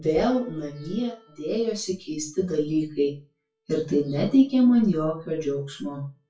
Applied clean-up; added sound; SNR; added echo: classical method WPE with log-MMSE.